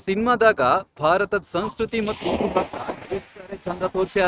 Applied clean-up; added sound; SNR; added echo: neural mask model RNNoise.